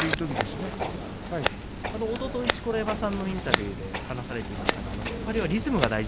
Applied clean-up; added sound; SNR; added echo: none; Scissors; 1 dB; none.